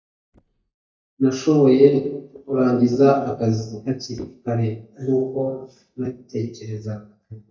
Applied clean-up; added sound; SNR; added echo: neural mask model DeepFilterNet 3.